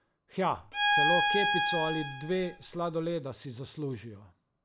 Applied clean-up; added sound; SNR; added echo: none; Bowed string instrument; -4 dB; none.